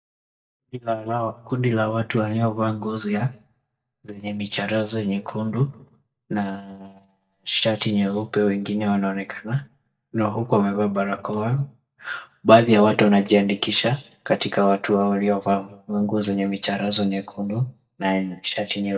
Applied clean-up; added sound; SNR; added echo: neural mask model DeepFilterNet 3.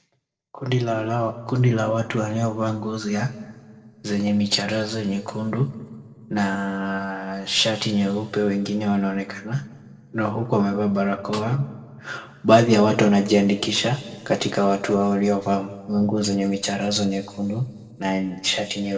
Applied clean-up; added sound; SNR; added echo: neural separator model SepFormer DNS4.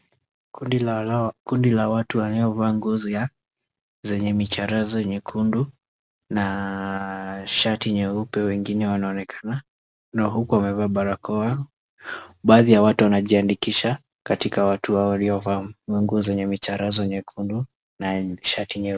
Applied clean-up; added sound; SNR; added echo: none; none; none; none.